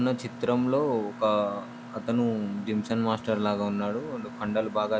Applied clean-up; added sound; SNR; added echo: none; Mechanisms; 14 dB; none.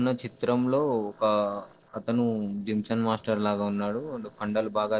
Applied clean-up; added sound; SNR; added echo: neural separator model SepFormer DNS4.